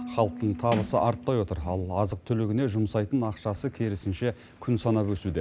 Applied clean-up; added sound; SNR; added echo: none; Sliding door + Harp; 15 dB; none.